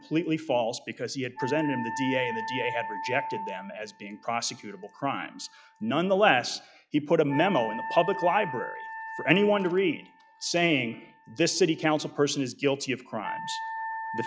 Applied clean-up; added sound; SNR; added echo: classical method log-MMSE.